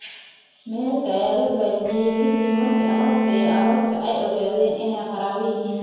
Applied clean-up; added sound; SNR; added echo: none; Bowed string instrument; 0 dB; reverberation time 1.2 s.